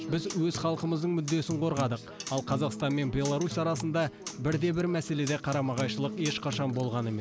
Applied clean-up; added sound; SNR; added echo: none; Acoustic guitar; 10 dB; none.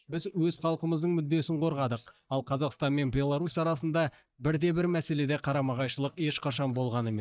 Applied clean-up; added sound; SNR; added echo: neural mask model DeepFilterNet 3.